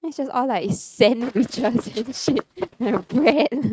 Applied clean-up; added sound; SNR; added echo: neural mask model RNNoise.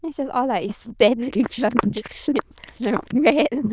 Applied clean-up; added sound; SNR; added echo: neural diffusion model UNIVERSE++.